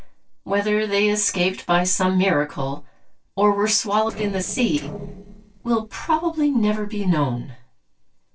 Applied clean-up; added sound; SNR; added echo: neural separator model SepFormer DNS4.